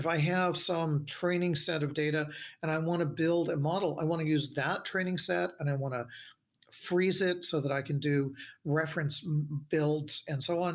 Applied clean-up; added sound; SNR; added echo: none; none; none; none.